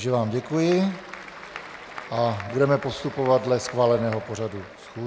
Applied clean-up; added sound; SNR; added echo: none; Applause / Crowd; 17 dB; none.